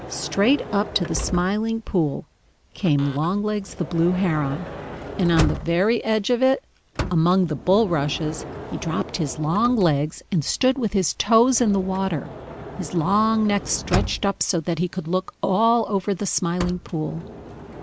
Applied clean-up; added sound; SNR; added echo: none; Sliding door / Motor vehicle (road); 11 dB; none.